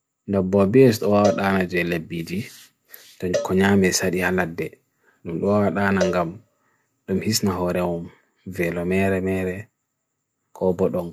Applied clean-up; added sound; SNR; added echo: none; Cowbell; 12 dB; none.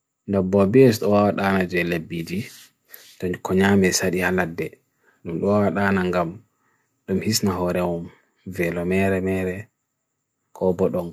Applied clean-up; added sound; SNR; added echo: none; none; none; none.